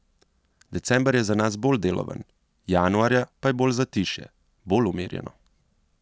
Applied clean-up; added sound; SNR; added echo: none; none; none; none.